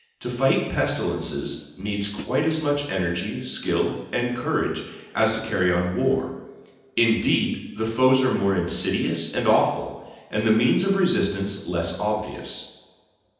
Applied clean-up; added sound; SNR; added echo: none; Hi-hat; 12 dB; reverberation time 0.9 s.